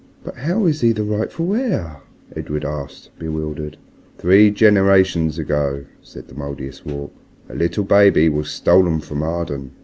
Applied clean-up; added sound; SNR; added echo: none; none; none; none.